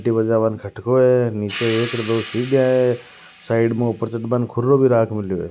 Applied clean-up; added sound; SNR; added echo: none; Hi-hat; 15 dB; none.